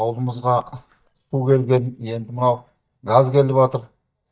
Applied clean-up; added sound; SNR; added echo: neural mask model DeepFilterNet 3.